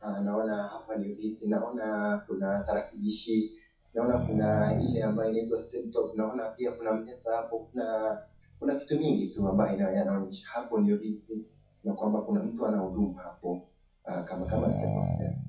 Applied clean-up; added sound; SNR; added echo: classical method WPE with log-MMSE.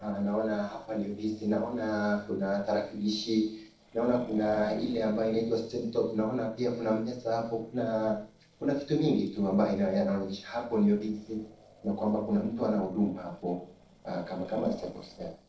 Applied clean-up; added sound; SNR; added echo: neural separator model SepFormer DNS4.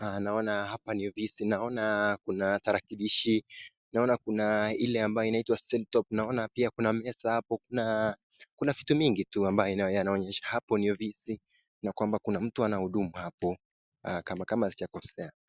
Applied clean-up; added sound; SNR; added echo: none; none; none; none.